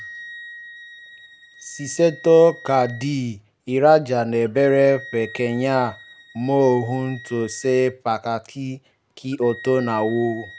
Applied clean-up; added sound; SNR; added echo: none; Wind instrument, woodwind instrument; 19 dB; none.